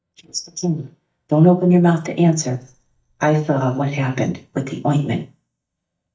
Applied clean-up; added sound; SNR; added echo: neural mask model DeepFilterNet 3.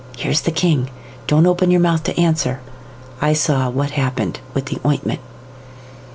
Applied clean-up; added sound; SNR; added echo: none; none; none; none.